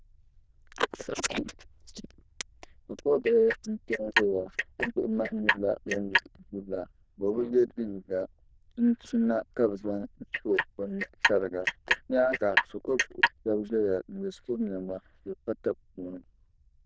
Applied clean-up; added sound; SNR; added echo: neural diffusion model UNIVERSE++.